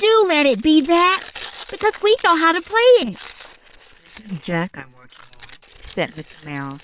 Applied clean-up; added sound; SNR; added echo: neural separator model SepFormer WHAM!.